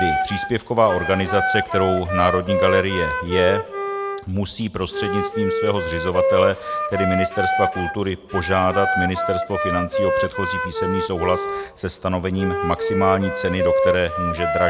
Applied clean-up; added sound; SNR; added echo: none; Wind instrument, woodwind instrument; 1 dB; none.